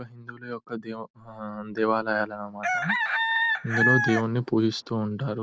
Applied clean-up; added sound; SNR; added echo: none; Chicken, rooster; -1 dB; none.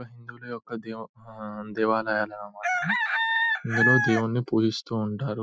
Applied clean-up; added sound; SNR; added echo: classical method Wiener filter.